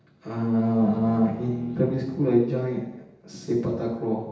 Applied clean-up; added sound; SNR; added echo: none; Bowed string instrument; 19 dB; reverberation time 0.9 s.